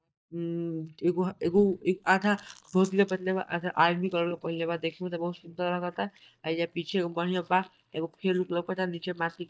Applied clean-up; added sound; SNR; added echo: neural mask model DeepFilterNet 3.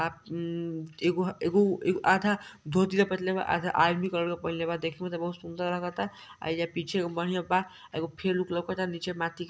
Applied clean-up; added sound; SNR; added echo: none; none; none; none.